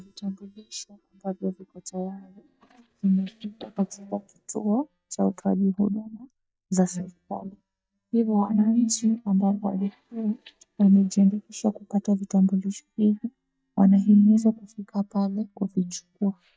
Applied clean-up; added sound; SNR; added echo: neural mask model DeepFilterNet 3.